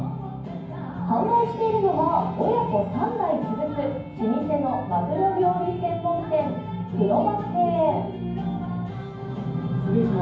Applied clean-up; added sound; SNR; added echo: none; none; none; reverberation time 0.9 s.